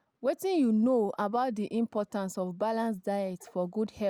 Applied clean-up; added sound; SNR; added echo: none; none; none; none.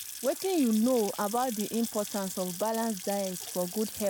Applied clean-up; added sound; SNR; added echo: none; Sink (filling or washing) / Water tap, faucet / Splash, splatter; 10 dB; none.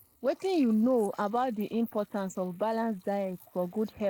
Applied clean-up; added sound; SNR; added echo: neural mask model Resemble Enhance denoiser.